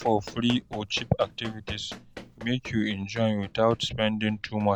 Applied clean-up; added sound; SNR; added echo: none; Run; 17 dB; none.